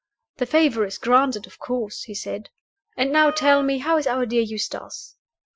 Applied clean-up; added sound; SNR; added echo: classical method Wiener filter.